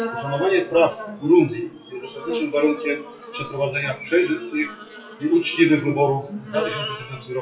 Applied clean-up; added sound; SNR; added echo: classical method WPE with log-MMSE.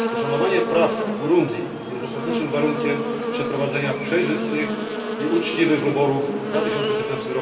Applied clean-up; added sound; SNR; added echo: none; Buzz; 2 dB; reverberation time 2.8 s.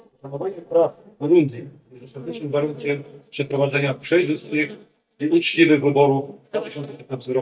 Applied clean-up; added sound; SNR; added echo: neural mask model DeepFilterNet 3.